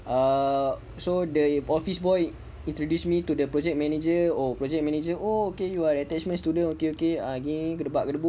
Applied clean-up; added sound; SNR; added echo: none; none; none; none.